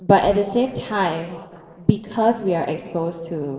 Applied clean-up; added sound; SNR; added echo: neural separator model SepFormer DNS4.